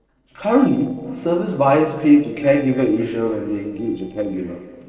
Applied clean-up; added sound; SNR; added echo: neural separator model SepFormer DNS4.